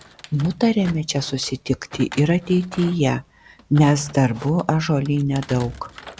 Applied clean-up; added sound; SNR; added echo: none; Thump, thud; 20 dB; none.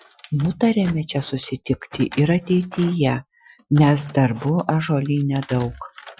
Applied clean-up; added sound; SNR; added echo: classical method Wiener filter.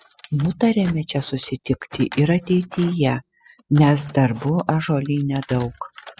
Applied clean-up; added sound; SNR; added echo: classical method spectral subtraction.